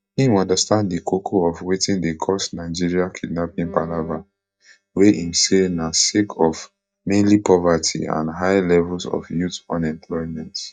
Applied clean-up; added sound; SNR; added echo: neural mask model DeepFilterNet 3.